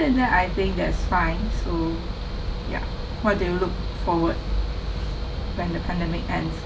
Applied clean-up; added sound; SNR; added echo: none; Mechanical fan; 15 dB; none.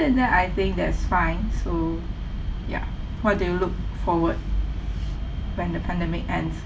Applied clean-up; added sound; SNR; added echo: none; none; none; none.